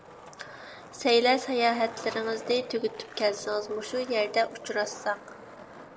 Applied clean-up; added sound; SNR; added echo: none; Skateboard; 15 dB; none.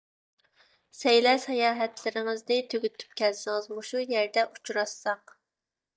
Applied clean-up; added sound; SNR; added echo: neural mask model DeepFilterNet 3.